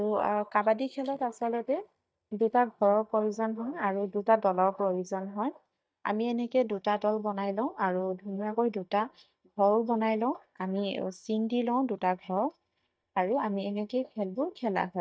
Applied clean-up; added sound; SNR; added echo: neural mask model DeepFilterNet 3.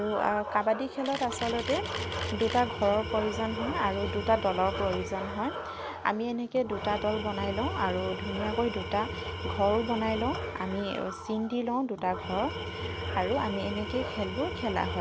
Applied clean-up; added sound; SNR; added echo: none; Camera + Tools; 6 dB; none.